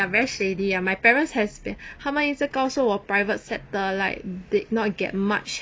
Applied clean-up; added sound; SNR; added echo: none; none; none; none.